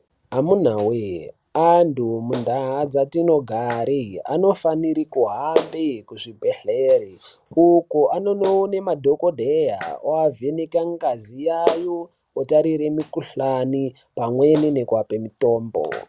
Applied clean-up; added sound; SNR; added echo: none; Clapping; 15 dB; none.